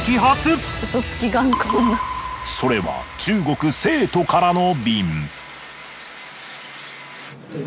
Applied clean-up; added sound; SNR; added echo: none; none; none; none.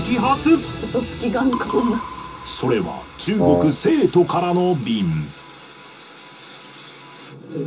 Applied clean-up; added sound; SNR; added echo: none; Wind instrument, woodwind instrument; 0 dB; reverberation time 0.2 s.